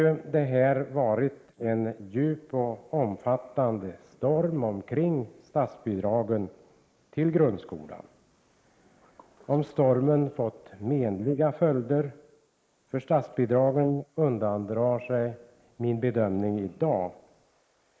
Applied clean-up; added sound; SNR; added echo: neural mask model Resemble Enhance denoiser.